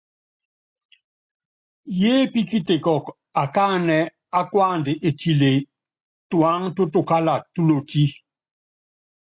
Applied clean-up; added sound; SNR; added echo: none; none; none; none.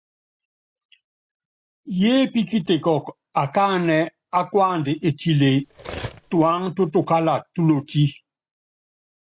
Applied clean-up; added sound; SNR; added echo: none; Cutlery, silverware; 14 dB; none.